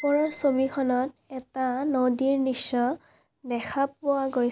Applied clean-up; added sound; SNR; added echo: none; Bicycle bell; 18 dB; none.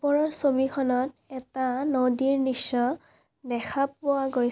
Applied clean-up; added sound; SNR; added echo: none; none; none; none.